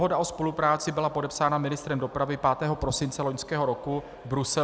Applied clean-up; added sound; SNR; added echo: none; none; none; none.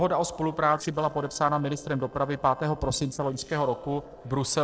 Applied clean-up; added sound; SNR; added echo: neural separator model SepFormer DNS4.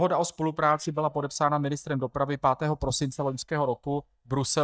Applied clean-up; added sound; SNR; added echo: neural mask model DeepFilterNet 3.